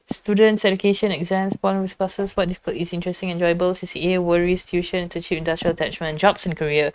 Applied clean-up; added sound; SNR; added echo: neural mask model RNNoise.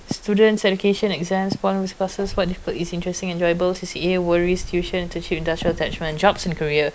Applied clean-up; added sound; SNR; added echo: none; Stream; 15 dB; none.